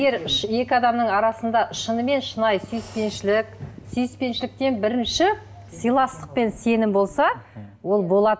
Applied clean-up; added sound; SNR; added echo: none; none; none; none.